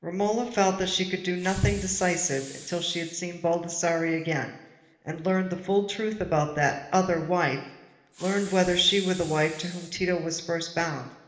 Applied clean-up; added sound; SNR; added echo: none; Hiss; 17 dB; reverberation time 1.0 s.